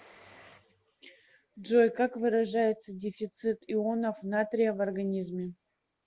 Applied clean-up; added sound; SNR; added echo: none; none; none; none.